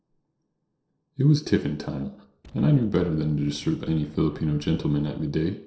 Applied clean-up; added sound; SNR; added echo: neural separator model SepFormer DNS4.